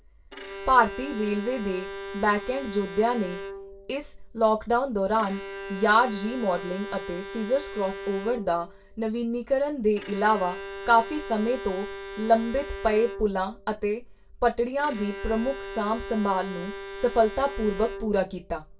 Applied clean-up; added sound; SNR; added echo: none; Bowed string instrument; 12 dB; reverberation time 0.2 s.